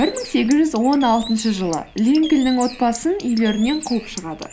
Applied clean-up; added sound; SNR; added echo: none; Bird; 16 dB; none.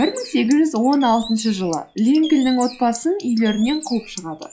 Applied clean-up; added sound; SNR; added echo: classical method log-MMSE.